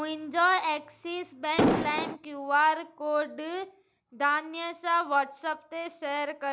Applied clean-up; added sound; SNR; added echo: none; Explosion; -4 dB; none.